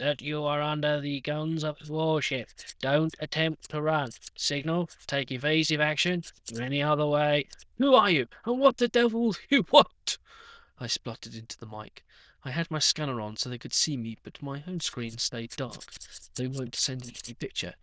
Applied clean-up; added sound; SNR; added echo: neural diffusion model UNIVERSE++.